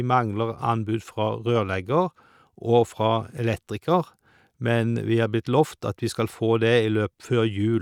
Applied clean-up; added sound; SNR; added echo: none; none; none; none.